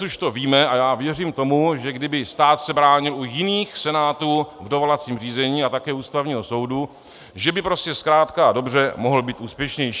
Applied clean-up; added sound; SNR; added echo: none; none; none; none.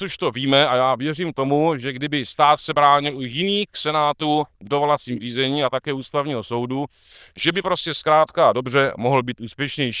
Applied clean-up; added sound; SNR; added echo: neural diffusion model UNIVERSE++.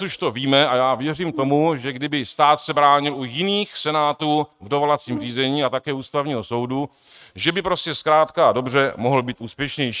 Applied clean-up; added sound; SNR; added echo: neural mask model RNNoise.